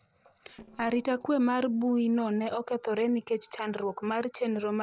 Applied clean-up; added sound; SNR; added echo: neural separator model SepFormer DNS4.